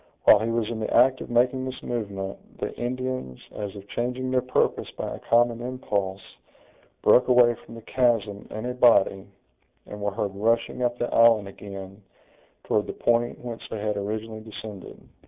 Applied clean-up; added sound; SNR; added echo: none; none; none; none.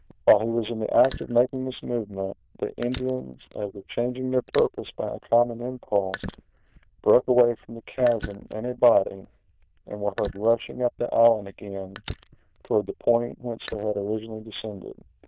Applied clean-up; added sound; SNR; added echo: neural diffusion model UNIVERSE++.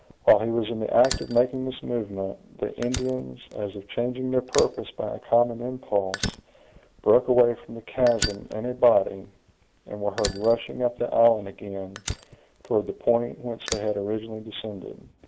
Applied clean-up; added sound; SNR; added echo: none; Fire; 13 dB; none.